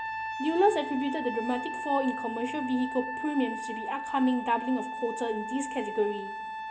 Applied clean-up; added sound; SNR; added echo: none; Trumpet; 6 dB; reverberation time 0.7 s.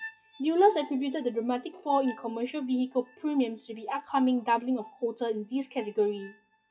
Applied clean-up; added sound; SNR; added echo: classical method WPE with log-MMSE.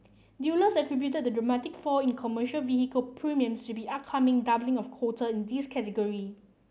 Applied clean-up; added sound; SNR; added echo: none; none; none; none.